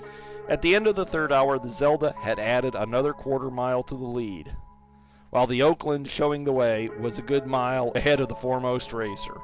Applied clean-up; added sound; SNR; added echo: none; Piano; 18 dB; none.